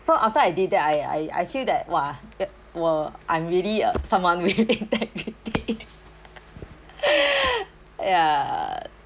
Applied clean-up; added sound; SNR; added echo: none; none; none; none.